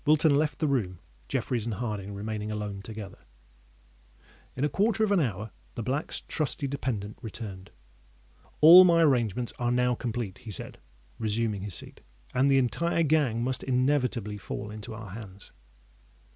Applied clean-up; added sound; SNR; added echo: none; none; none; none.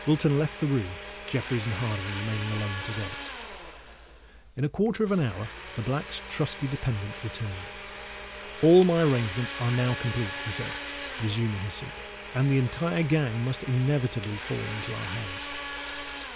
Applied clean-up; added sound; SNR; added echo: none; Domestic sounds, home sounds; 10 dB; none.